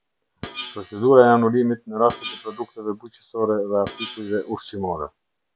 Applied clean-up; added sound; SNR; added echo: none; Screech; 14 dB; none.